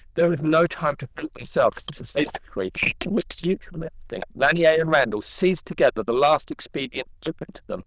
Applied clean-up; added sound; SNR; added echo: neural diffusion model UNIVERSE++.